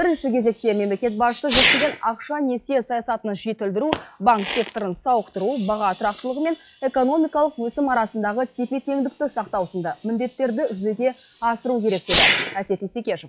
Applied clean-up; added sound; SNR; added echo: classical method log-MMSE.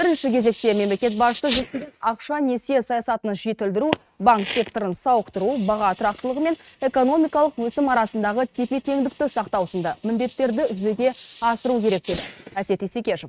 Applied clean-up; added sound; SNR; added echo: neural mask model RNNoise.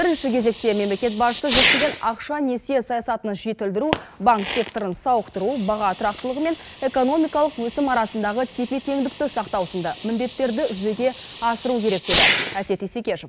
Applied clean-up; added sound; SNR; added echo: none; Fireworks; 7 dB; none.